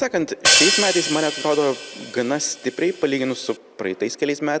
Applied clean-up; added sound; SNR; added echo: none; Hi-hat; 1 dB; none.